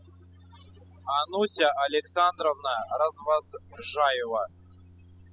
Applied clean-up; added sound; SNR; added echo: classical method spectral subtraction.